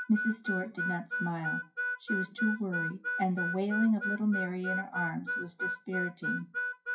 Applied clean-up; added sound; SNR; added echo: classical method WPE with log-MMSE.